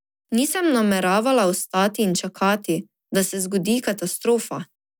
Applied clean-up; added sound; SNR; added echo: none; none; none; none.